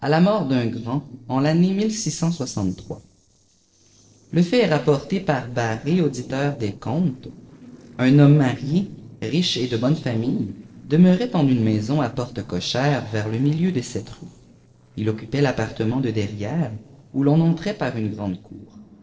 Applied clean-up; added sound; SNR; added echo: neural separator model SepFormer DNS4.